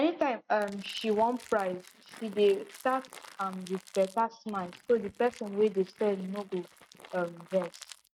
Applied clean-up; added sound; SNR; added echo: neural mask model RNNoise.